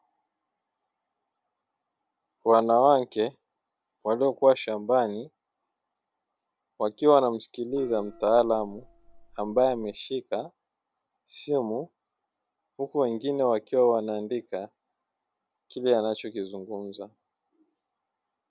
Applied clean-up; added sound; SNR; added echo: none; Gong; 20 dB; none.